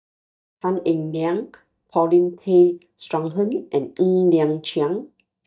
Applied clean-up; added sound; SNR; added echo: neural mask model DeepFilterNet 3.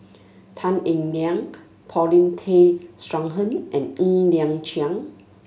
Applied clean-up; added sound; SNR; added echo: none; none; none; none.